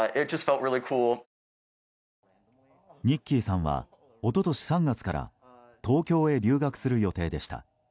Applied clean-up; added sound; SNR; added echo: none; none; none; none.